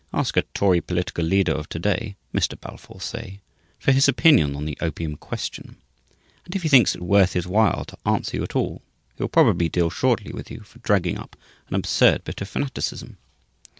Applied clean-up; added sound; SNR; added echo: none; none; none; none.